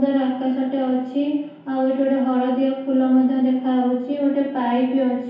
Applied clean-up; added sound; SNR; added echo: none; none; none; reverberation time 0.8 s.